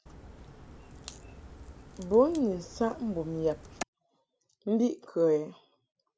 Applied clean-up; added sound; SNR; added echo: none; Crack; 15 dB; none.